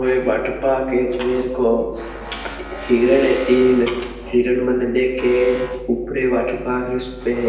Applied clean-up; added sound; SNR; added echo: none; Tools; 15 dB; reverberation time 1.0 s.